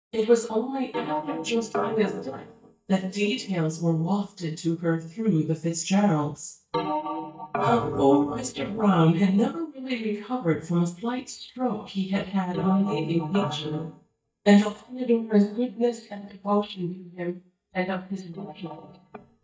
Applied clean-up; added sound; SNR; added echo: neural mask model DeepFilterNet 3.